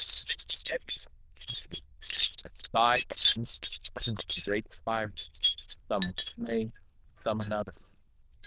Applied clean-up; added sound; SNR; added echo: neural diffusion model UNIVERSE++.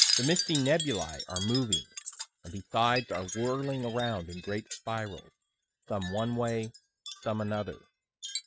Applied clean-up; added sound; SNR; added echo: neural mask model RNNoise.